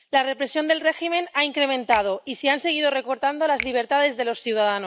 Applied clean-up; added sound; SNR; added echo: none; Finger snapping; 15 dB; none.